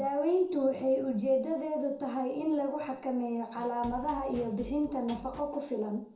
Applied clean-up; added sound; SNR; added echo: none; Drum kit; 17 dB; reverberation time 0.6 s.